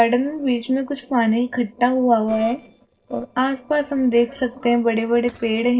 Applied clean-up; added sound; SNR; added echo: neural separator model SepFormer DNS4.